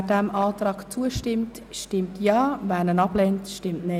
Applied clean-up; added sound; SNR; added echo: none; none; none; none.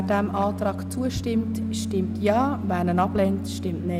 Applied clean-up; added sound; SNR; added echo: none; Piano; 5 dB; none.